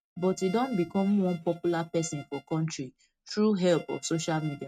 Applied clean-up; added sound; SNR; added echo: neural mask model RNNoise.